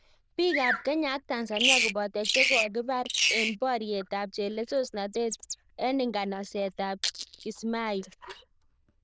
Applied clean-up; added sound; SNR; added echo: neural diffusion model UNIVERSE++.